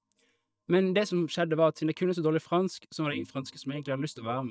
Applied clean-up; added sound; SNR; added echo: neural mask model DeepFilterNet 3.